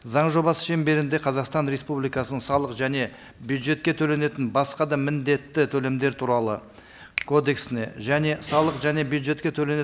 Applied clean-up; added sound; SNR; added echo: none; Finger snapping; 16 dB; none.